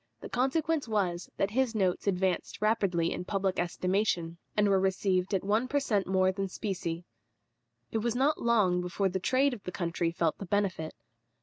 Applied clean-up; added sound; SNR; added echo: none; none; none; none.